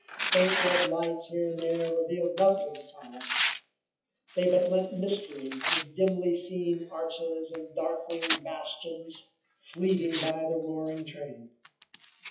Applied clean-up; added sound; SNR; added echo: classical method WPE with log-MMSE.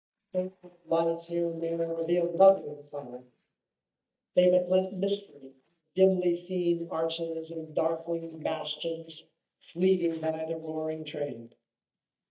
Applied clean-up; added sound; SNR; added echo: neural mask model DeepFilterNet 3.